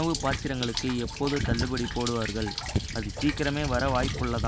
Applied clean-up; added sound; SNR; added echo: none; Rain; 9 dB; none.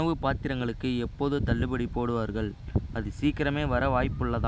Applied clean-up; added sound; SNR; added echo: none; none; none; none.